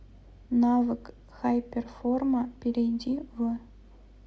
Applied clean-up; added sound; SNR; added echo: none; none; none; none.